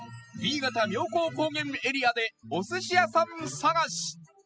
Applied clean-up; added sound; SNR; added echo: classical method spectral subtraction.